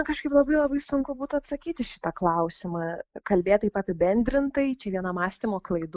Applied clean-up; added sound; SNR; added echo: neural mask model Resemble Enhance denoiser.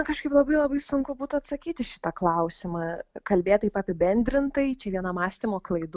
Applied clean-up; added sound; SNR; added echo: none; none; none; none.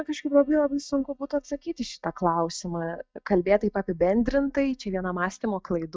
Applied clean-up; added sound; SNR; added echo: neural mask model DeepFilterNet 3.